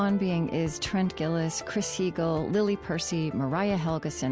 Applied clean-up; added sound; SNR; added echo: none; none; none; none.